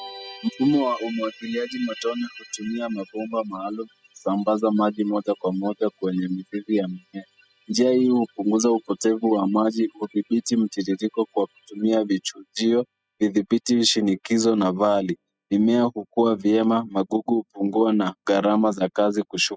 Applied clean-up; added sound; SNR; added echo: classical method spectral subtraction.